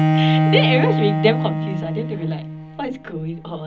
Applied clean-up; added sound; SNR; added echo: none; Bowed string instrument; -3 dB; reverberation time 0.4 s.